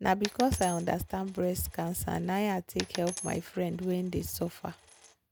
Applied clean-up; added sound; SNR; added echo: none; Coin (dropping); 14 dB; none.